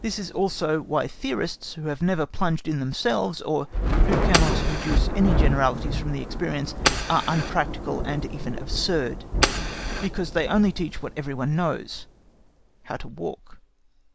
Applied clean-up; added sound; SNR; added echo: none; Thunder / Rain + Fire; 0 dB; none.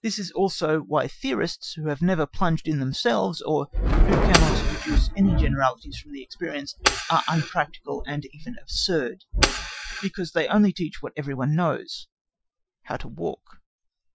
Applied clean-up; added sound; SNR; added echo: classical method Wiener filter.